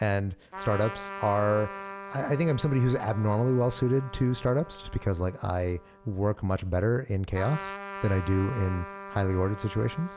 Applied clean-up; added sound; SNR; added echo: none; Trumpet; 14 dB; none.